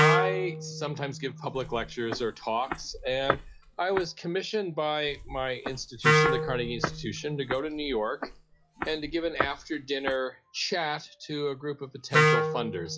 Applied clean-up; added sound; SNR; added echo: classical method log-MMSE.